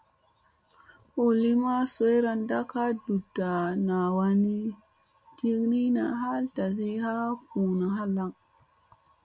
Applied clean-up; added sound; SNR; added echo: none; none; none; none.